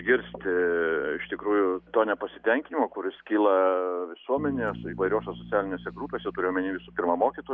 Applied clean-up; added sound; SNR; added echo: none; Bass guitar; 18 dB; none.